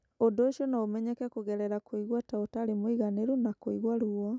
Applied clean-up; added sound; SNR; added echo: none; none; none; none.